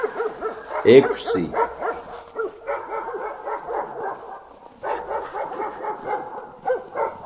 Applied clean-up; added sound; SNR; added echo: none; Bark; 3 dB; none.